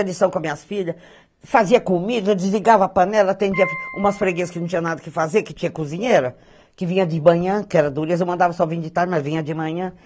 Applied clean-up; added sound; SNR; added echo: none; Piano; 13 dB; none.